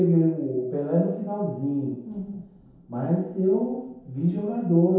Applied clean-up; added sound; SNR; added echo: none; none; none; reverberation time 0.8 s.